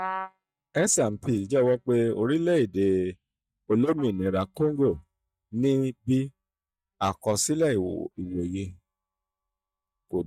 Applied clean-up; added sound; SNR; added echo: neural mask model DeepFilterNet 3.